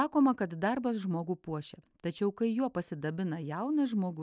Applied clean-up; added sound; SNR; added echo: none; none; none; none.